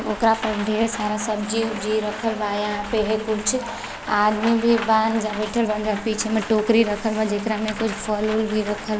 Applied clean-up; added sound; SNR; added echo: none; Rain; 12 dB; none.